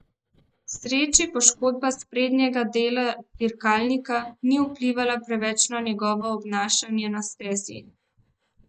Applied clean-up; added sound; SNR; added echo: neural mask model DeepFilterNet 3.